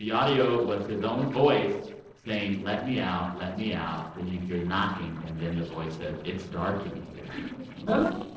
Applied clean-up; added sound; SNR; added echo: neural separator model SepFormer DNS4.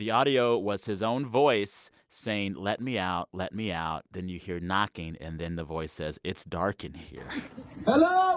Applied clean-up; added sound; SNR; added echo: none; none; none; none.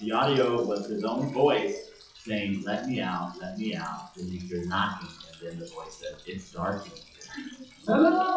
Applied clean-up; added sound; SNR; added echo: classical method WPE with log-MMSE.